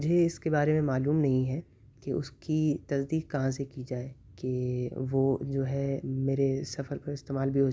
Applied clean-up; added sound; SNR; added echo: none; none; none; none.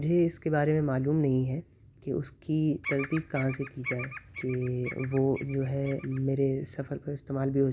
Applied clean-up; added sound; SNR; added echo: none; Bird vocalization, bird call, bird song; 12 dB; none.